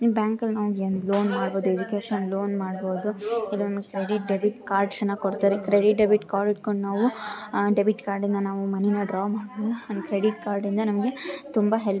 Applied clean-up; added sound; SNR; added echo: none; none; none; none.